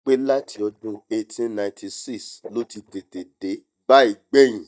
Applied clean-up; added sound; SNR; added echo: neural mask model DeepFilterNet 3.